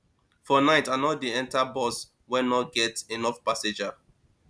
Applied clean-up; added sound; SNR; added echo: none; none; none; none.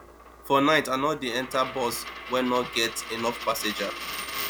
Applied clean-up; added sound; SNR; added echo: none; Coin (dropping); 10 dB; none.